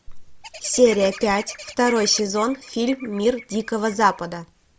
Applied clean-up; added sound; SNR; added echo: none; Bird vocalization, bird call, bird song + Bird; 17 dB; none.